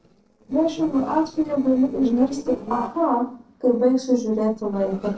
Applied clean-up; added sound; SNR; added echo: neural separator model SepFormer DNS4.